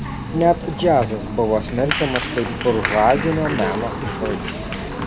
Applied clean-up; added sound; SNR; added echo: none; Applause; 5 dB; none.